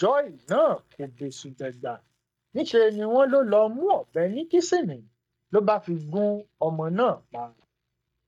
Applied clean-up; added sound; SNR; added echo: neural mask model DeepFilterNet 3.